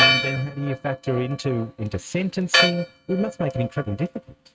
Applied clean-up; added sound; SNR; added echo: neural mask model RNNoise.